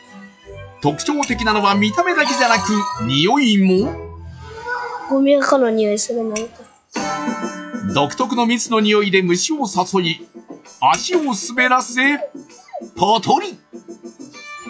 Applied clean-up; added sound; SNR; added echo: classical method log-MMSE.